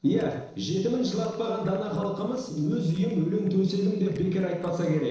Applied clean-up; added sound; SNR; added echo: neural separator model SepFormer DNS4.